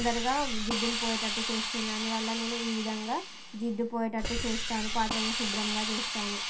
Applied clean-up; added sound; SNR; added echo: none; Hiss; 1 dB; reverberation time 0.3 s.